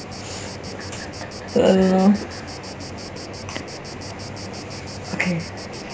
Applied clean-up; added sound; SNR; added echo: none; Insect; 17 dB; none.